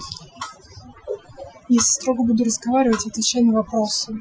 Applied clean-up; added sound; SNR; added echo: classical method Wiener filter.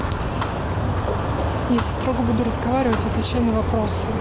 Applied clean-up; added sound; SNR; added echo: none; Motor vehicle (road) + Thump, thud; 13 dB; none.